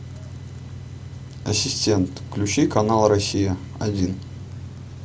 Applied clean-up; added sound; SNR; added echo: none; none; none; none.